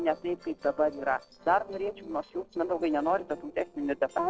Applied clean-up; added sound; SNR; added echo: neural separator model SepFormer DNS4.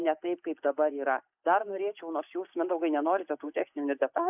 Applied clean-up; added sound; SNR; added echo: neural mask model Resemble Enhance denoiser.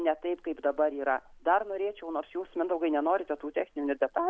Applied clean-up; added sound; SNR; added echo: none; none; none; none.